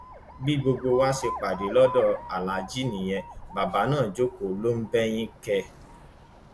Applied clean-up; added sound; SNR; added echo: none; Alarm; 14 dB; none.